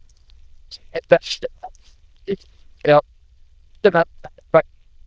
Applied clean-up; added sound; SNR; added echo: neural diffusion model UNIVERSE++.